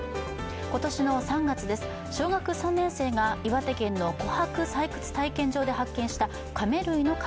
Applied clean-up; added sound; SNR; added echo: none; Wind instrument, woodwind instrument; 20 dB; none.